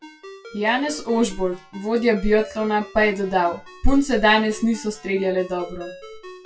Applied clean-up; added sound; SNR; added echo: classical method WPE with log-MMSE.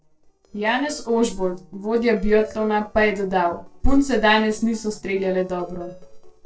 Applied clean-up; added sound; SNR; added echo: neural separator model SepFormer DNS4.